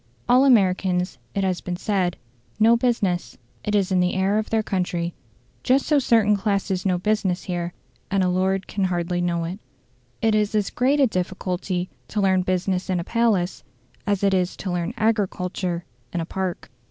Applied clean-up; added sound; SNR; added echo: none; none; none; none.